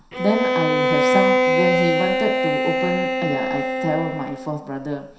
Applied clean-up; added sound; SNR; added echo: none; Bowed string instrument; -4 dB; reverberation time 0.7 s.